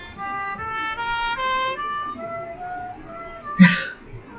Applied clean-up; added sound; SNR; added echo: classical method log-MMSE.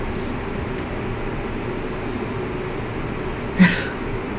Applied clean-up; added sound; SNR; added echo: none; none; none; none.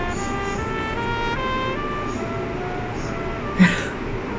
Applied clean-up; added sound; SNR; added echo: none; Trumpet; 6 dB; none.